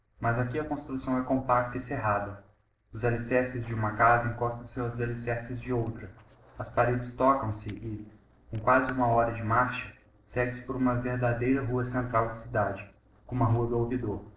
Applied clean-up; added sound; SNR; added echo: neural separator model SepFormer DNS4.